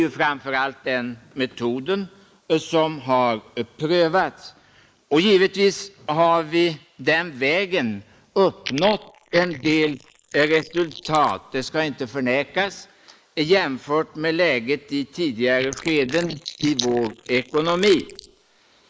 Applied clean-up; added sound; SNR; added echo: neural mask model Resemble Enhance denoiser.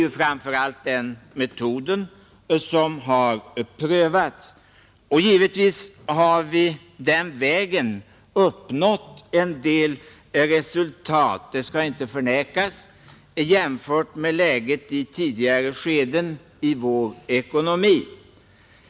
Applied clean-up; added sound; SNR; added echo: none; none; none; none.